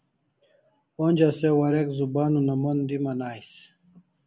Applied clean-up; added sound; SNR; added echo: none; none; none; none.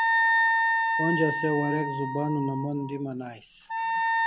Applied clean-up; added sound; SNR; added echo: none; Wind instrument, woodwind instrument; -4 dB; none.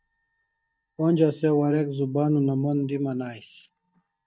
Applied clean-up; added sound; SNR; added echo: neural mask model DeepFilterNet 3.